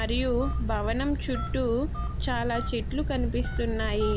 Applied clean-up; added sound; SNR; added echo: none; Telephone; 0 dB; none.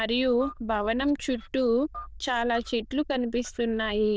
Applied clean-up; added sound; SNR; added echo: neural diffusion model UNIVERSE++.